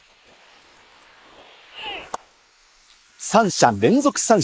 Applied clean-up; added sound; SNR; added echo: neural mask model Resemble Enhance denoiser.